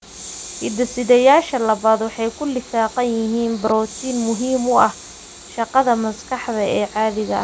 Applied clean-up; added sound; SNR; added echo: none; Train; 17 dB; none.